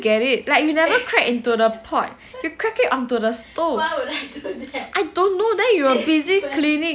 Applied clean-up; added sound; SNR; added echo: none; none; none; none.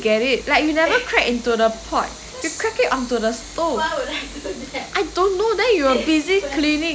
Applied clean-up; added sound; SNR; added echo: none; Train; 17 dB; none.